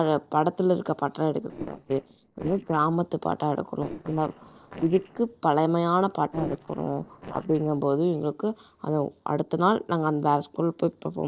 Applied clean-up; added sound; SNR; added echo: neural separator model SepFormer DNS4.